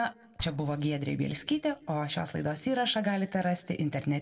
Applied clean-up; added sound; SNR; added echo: neural separator model SepFormer DNS4.